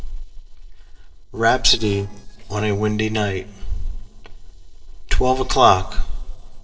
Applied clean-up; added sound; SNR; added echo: neural separator model SepFormer DNS4.